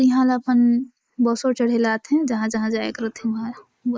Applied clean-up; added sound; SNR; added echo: neural mask model Resemble Enhance denoiser.